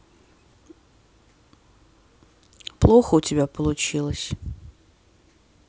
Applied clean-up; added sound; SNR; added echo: none; none; none; none.